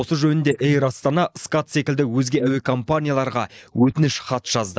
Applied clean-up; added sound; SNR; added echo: neural mask model Resemble Enhance denoiser.